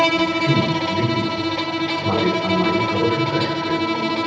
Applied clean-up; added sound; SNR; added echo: none; Bowed string instrument; -3 dB; reverberation time 0.8 s.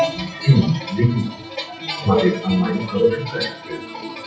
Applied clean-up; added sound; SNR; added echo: classical method WPE with log-MMSE.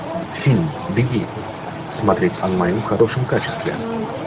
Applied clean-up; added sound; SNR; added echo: none; none; none; none.